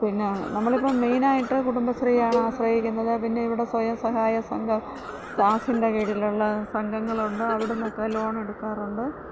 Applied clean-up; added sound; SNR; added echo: none; Cough + Cowbell; 12 dB; none.